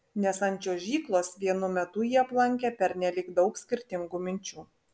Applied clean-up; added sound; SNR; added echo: none; none; none; none.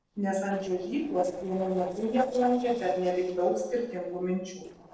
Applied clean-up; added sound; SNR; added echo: neural separator model SepFormer DNS4.